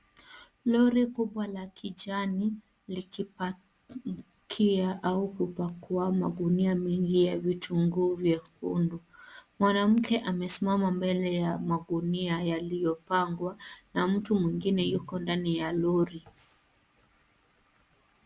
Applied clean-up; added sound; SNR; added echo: none; none; none; none.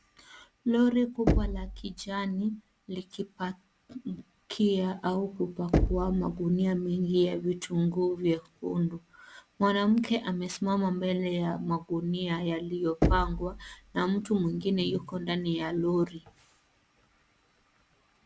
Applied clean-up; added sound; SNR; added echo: none; Knock; 3 dB; none.